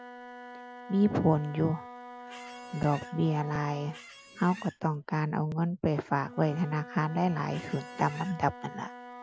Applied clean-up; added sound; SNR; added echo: none; Squeak + Wind instrument, woodwind instrument; 15 dB; none.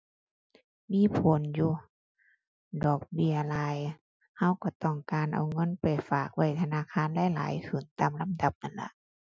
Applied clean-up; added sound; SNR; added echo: none; none; none; none.